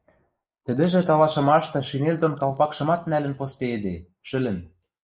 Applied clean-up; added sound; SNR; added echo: neural mask model Resemble Enhance denoiser.